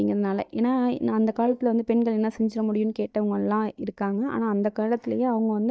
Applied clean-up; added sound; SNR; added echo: neural mask model DeepFilterNet 3.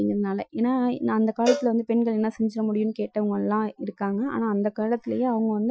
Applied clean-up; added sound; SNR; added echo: classical method Wiener filter.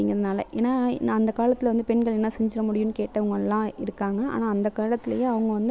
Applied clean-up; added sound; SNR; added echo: none; none; none; none.